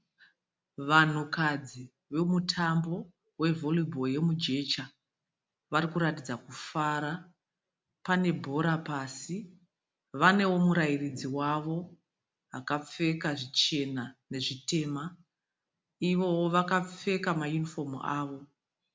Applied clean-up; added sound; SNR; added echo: none; none; none; none.